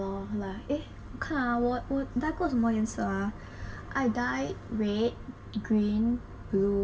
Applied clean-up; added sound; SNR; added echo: none; none; none; reverberation time 0.1 s.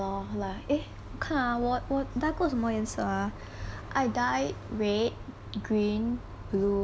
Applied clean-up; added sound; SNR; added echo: none; none; none; none.